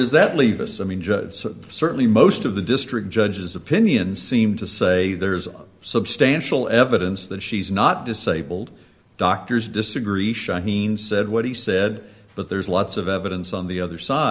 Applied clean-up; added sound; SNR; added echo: none; none; none; none.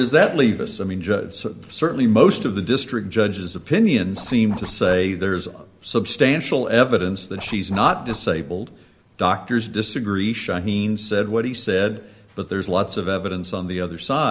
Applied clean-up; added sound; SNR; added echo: none; Zipper (clothing); 18 dB; none.